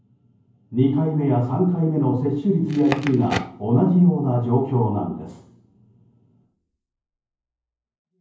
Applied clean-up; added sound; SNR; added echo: none; Crackle; 12 dB; reverberation time 0.9 s.